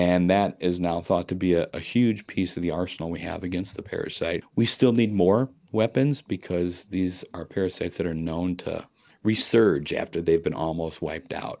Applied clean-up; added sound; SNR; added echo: none; none; none; none.